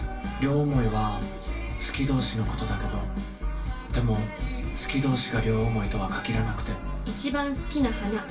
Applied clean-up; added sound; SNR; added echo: none; none; none; reverberation time 0.2 s.